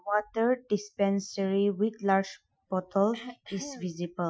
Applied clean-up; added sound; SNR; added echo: classical method Wiener filter.